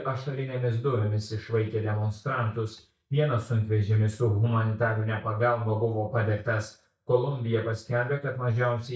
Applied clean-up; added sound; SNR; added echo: neural mask model DeepFilterNet 3.